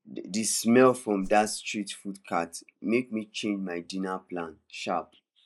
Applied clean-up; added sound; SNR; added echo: neural mask model Resemble Enhance denoiser.